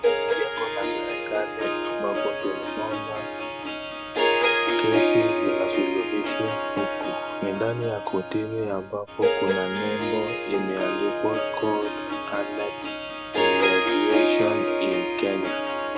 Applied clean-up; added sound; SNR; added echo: none; Harp; -4 dB; none.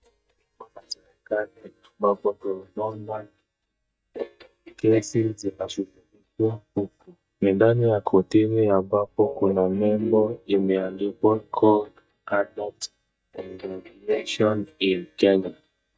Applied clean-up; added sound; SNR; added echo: neural mask model DeepFilterNet 3.